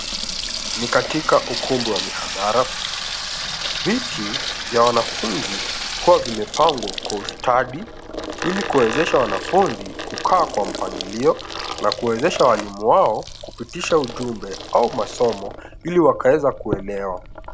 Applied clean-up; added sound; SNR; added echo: none; Sink (filling or washing) / Water tap, faucet; 7 dB; none.